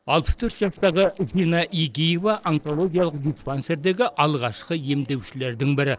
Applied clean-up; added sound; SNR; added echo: neural separator model SepFormer DNS4.